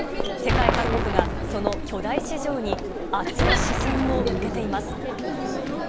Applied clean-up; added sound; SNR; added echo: none; Crowd + Explosion; -5 dB; none.